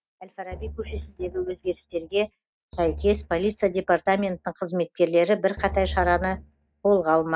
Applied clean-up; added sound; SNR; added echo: neural mask model RNNoise.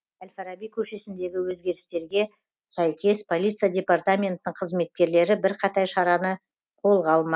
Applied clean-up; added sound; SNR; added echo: none; none; none; none.